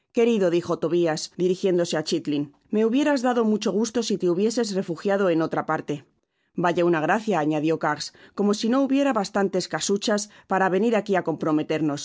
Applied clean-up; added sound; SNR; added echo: none; none; none; none.